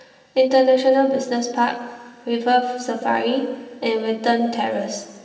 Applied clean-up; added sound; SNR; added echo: none; none; none; reverberation time 2.6 s.